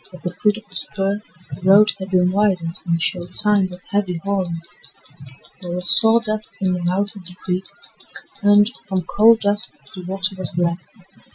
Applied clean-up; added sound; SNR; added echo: classical method Wiener filter.